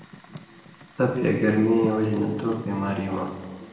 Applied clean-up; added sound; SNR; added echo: none; Fire; 17 dB; reverberation time 1.2 s.